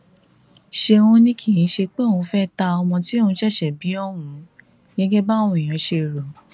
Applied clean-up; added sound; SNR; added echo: none; none; none; none.